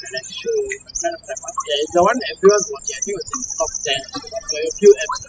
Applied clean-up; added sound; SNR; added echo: classical method spectral subtraction.